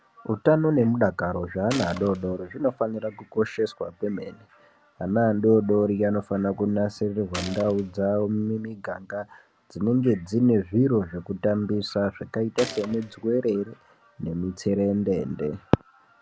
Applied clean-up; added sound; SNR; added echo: none; Gunshot, gunfire; 15 dB; none.